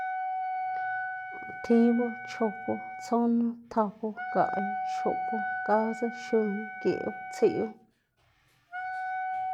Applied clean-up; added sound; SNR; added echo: none; Wind instrument, woodwind instrument; 5 dB; none.